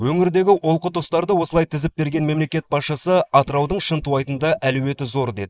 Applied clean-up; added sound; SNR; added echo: neural mask model Resemble Enhance denoiser.